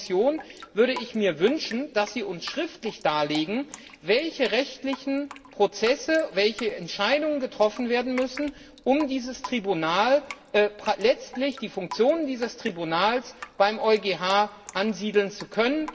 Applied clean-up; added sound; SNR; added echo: none; Drip; 19 dB; reverberation time 0.7 s.